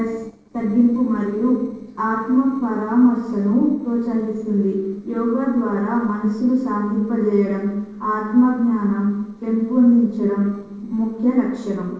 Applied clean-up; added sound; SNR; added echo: neural separator model SepFormer DNS4.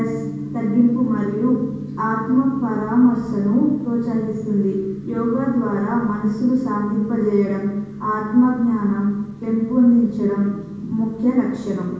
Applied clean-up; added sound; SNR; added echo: none; Gong; 14 dB; reverberation time 1.2 s.